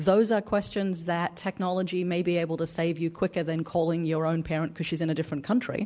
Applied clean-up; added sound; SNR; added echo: none; none; none; none.